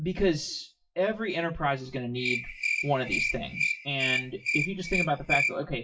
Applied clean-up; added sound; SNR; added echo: classical method WPE with log-MMSE.